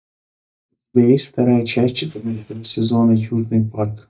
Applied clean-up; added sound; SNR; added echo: neural mask model DeepFilterNet 3.